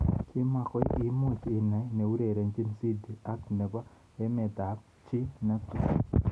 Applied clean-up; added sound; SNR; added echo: none; none; none; none.